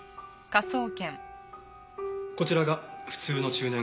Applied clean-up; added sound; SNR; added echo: none; none; none; none.